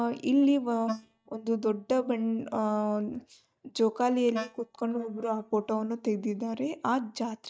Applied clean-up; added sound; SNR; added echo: neural mask model DeepFilterNet 3.